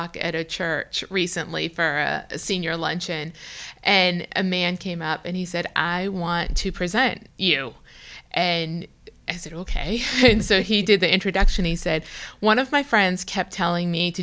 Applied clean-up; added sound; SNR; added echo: none; none; none; none.